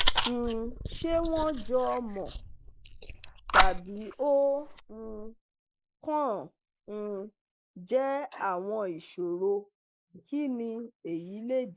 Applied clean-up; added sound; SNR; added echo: neural mask model Resemble Enhance denoiser.